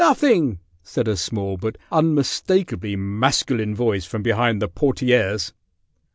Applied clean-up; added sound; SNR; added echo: none; none; none; none.